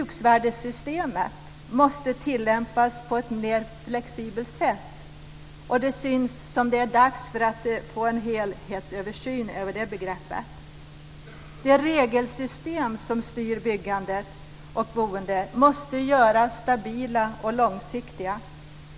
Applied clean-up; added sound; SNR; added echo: none; none; none; none.